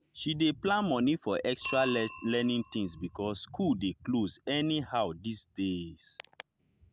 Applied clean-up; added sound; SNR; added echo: none; Bicycle bell; 7 dB; none.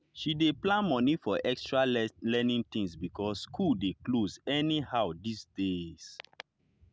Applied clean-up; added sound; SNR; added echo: none; none; none; none.